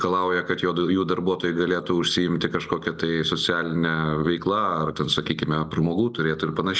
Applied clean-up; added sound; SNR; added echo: none; none; none; none.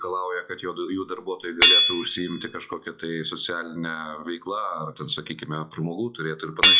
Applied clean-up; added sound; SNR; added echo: classical method log-MMSE.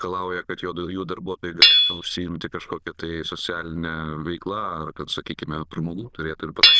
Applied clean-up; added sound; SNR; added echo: neural diffusion model UNIVERSE++.